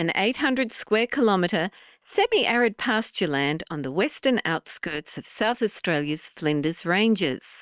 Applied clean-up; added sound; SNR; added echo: neural separator model SepFormer WHAM!.